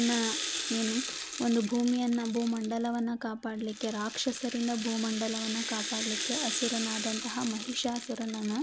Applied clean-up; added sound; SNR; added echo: none; Rattle (instrument); 6 dB; none.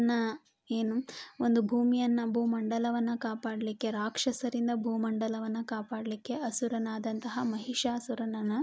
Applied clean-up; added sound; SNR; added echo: none; none; none; none.